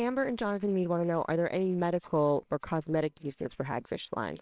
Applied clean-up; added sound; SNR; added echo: neural separator model SepFormer WHAMR!.